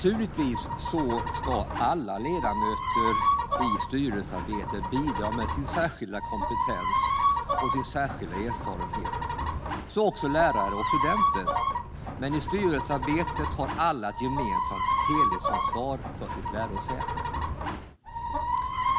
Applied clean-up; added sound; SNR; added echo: none; Chicken, rooster; -2 dB; none.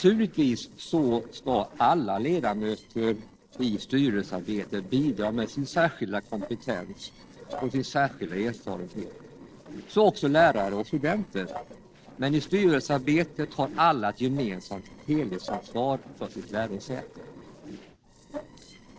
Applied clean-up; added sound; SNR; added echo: neural separator model SepFormer DNS4.